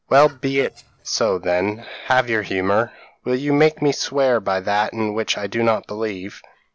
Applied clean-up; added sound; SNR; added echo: neural separator model SepFormer DNS4.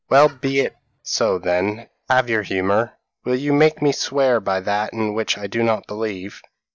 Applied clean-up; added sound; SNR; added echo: neural mask model DeepFilterNet 3.